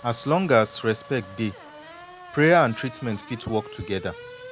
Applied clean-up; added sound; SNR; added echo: none; Race car, auto racing / Accelerating, revving, vroom; 18 dB; none.